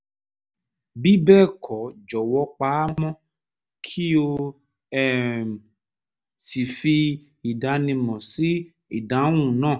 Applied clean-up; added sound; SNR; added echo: none; none; none; none.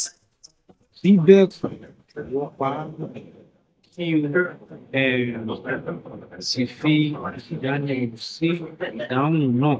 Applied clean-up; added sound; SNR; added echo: neural mask model DeepFilterNet 3.